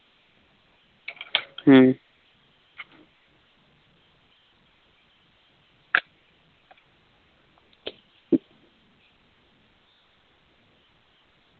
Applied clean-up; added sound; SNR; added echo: none; none; none; none.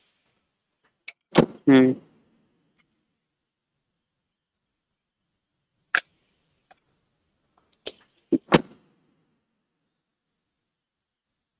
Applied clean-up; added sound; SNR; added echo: neural mask model RNNoise.